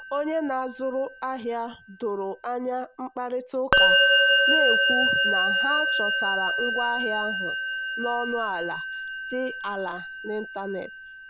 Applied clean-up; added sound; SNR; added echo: none; Musical instrument; -5 dB; none.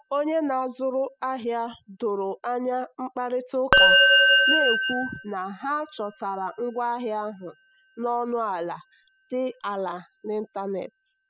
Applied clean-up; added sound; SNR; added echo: classical method spectral subtraction.